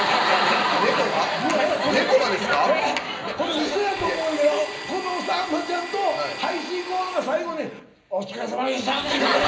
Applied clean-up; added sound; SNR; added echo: none; Domestic sounds, home sounds; 13 dB; reverberation time 0.5 s.